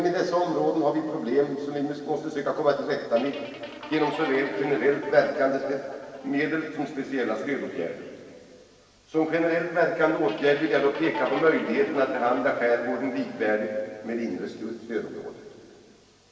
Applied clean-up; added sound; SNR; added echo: none; Guitar; 11 dB; reverberation time 2.3 s.